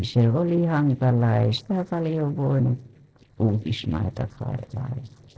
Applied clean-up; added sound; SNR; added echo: neural separator model SepFormer DNS4.